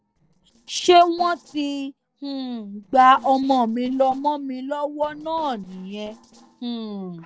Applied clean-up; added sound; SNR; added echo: neural separator model SepFormer DNS4.